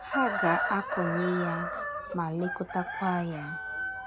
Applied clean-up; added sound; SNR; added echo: none; Chicken, rooster; 3 dB; none.